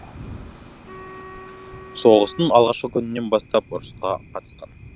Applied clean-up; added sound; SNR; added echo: none; Wind instrument, woodwind instrument + Thunder; 19 dB; none.